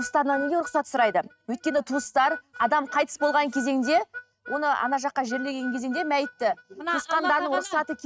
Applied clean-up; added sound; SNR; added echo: neural mask model RNNoise.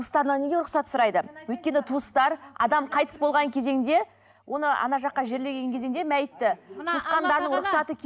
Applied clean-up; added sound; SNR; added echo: none; none; none; none.